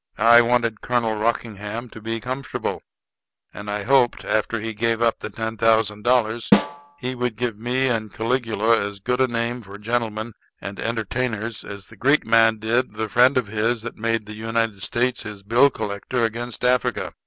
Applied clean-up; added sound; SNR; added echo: none; Snare drum; 2 dB; none.